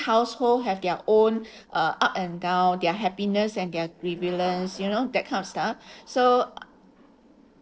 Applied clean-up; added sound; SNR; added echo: neural separator model SepFormer DNS4.